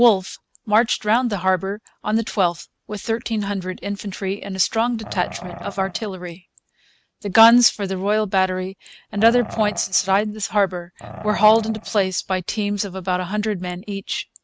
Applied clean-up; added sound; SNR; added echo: neural mask model RNNoise.